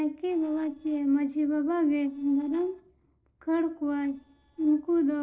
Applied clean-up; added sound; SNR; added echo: neural separator model SepFormer DNS4.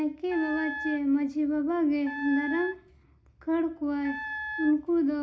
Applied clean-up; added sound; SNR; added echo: none; Wind instrument, woodwind instrument; 9 dB; reverberation time 0.4 s.